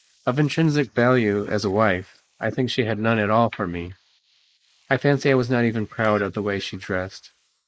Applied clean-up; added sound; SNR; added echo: neural mask model Resemble Enhance denoiser.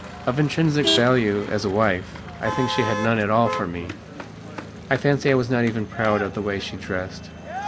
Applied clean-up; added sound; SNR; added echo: none; Motor vehicle (road); 8 dB; none.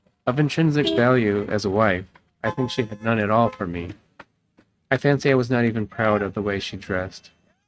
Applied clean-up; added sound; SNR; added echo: neural mask model RNNoise.